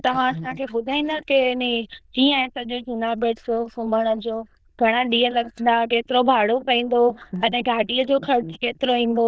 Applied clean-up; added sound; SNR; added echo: neural diffusion model UNIVERSE++.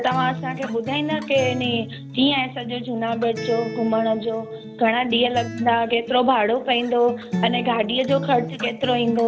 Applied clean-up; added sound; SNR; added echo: none; Acoustic guitar; 10 dB; none.